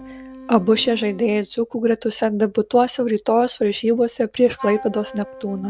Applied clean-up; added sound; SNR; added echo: none; Wind instrument, woodwind instrument; 19 dB; none.